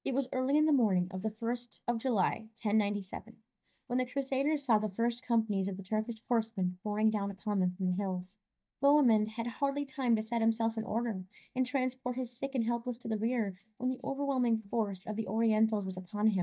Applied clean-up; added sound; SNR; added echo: neural mask model DeepFilterNet 3.